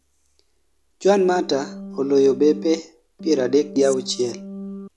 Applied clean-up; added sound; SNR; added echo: none; Organ; 14 dB; none.